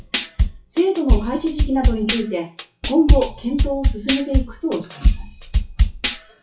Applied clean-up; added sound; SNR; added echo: classical method WPE with log-MMSE.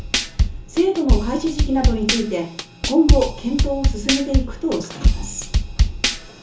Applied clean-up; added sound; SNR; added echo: none; Drum kit; -3 dB; reverberation time 0.8 s.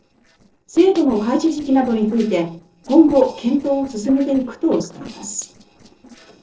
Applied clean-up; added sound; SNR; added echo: neural separator model SepFormer DNS4.